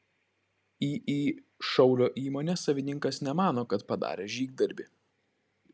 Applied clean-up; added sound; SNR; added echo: none; none; none; none.